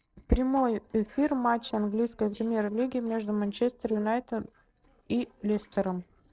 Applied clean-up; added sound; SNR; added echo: neural separator model SepFormer DNS4.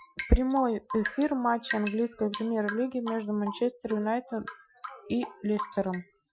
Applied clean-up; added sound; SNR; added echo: classical method Wiener filter.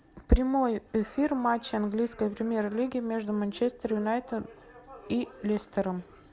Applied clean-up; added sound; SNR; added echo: none; none; none; none.